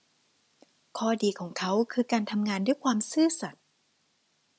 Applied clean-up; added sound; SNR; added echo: none; none; none; none.